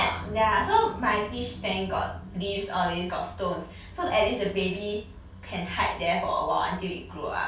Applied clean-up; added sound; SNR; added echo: none; none; none; reverberation time 0.3 s.